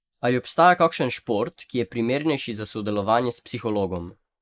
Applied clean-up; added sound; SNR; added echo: neural mask model Resemble Enhance denoiser.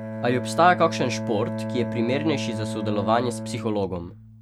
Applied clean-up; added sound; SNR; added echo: none; Bowed string instrument; 6 dB; none.